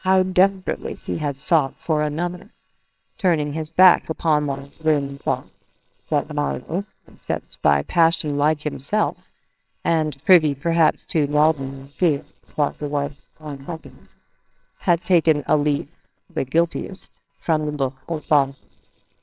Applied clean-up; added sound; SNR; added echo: neural separator model SepFormer WHAMR!.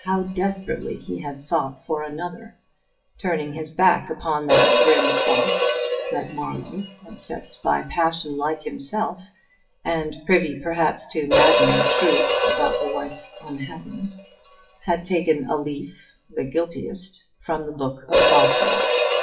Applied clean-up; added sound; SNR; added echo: classical method WPE with log-MMSE.